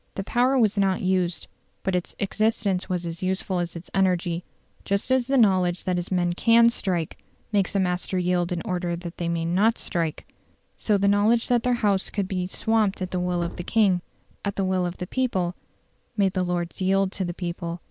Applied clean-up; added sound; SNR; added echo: none; Subway, metro, underground; 19 dB; none.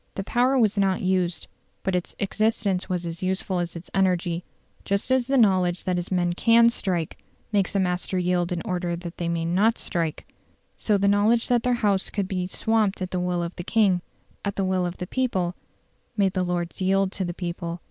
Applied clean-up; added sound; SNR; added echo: none; none; none; none.